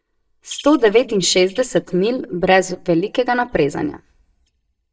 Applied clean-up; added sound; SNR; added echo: neural mask model DeepFilterNet 3.